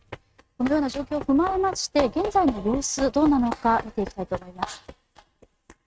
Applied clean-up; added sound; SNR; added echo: neural mask model RNNoise.